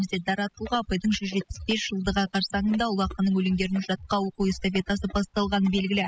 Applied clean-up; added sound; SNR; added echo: classical method spectral subtraction.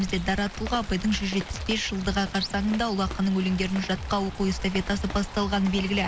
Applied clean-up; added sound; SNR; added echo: none; Rain; 13 dB; none.